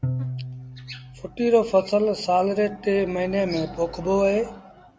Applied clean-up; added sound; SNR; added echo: none; Bowed string instrument; 12 dB; none.